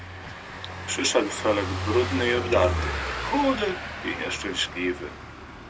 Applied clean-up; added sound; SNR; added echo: none; Car passing by / Engine; 5 dB; none.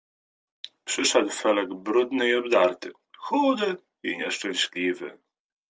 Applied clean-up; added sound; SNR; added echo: none; none; none; none.